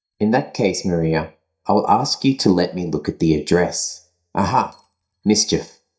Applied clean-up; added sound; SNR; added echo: neural mask model DeepFilterNet 3.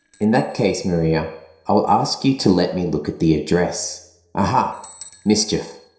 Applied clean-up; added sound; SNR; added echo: neural separator model SepFormer DNS4.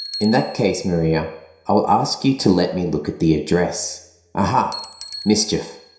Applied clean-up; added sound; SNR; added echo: none; Bicycle; 18 dB; reverberation time 0.7 s.